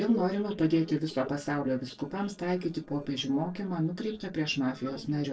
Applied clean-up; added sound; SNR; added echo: neural separator model SepFormer DNS4.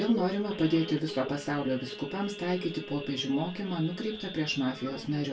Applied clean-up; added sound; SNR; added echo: none; Idling / Sawing / Accelerating, revving, vroom; 11 dB; reverberation time 0.2 s.